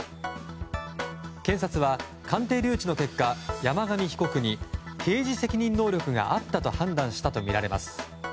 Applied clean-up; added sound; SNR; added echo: none; none; none; none.